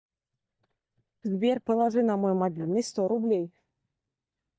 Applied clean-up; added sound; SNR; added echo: neural mask model DeepFilterNet 3.